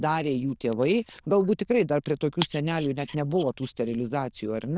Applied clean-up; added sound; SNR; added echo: neural diffusion model UNIVERSE++.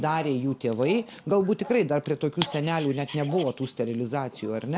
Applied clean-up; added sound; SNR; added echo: none; Dog; 16 dB; none.